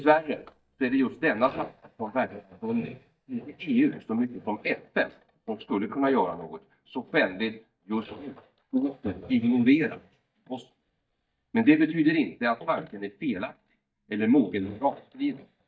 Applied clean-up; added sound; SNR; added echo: neural mask model DeepFilterNet 3.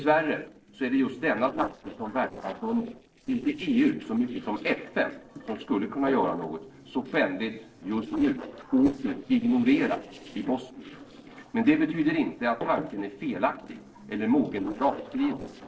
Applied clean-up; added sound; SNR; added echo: neural separator model SepFormer DNS4.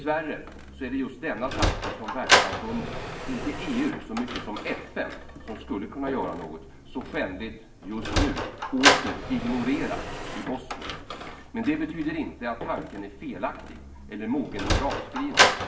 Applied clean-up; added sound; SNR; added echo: none; Sliding door; -2 dB; reverberation time 0.6 s.